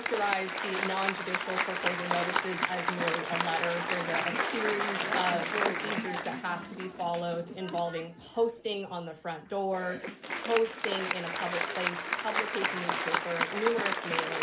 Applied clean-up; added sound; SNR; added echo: none; Applause; -1 dB; none.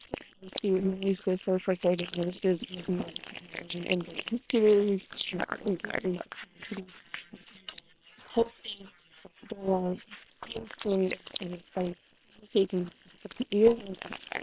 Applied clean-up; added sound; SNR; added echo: neural separator model SepFormer WHAM!.